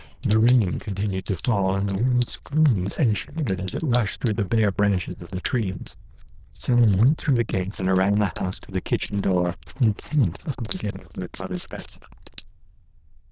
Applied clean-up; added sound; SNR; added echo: neural diffusion model UNIVERSE++.